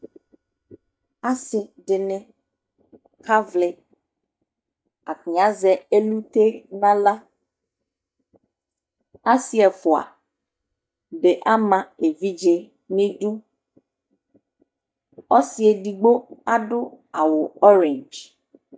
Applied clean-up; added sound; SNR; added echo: neural mask model DeepFilterNet 3.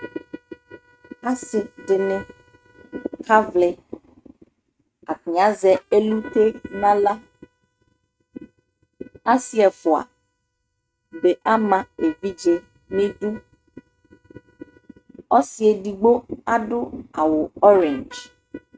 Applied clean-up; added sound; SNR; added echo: neural mask model RNNoise.